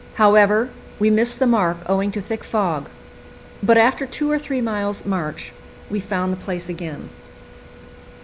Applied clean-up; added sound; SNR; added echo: none; none; none; none.